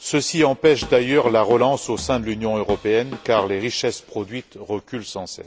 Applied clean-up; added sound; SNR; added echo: none; Drum kit; 17 dB; none.